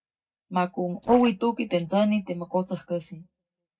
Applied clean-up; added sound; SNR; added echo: neural separator model SepFormer DNS4.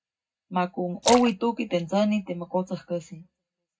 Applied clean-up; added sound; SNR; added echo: none; Splash, splatter; 9 dB; reverberation time 0.3 s.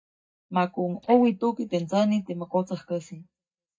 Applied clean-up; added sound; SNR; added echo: neural mask model DeepFilterNet 3.